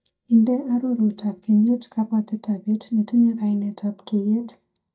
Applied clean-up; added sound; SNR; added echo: neural mask model DeepFilterNet 3.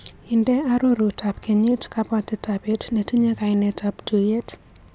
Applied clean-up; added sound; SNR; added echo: none; none; none; none.